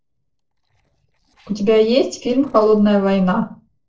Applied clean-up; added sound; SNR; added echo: neural separator model SepFormer DNS4.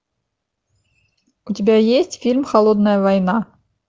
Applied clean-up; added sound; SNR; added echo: none; none; none; none.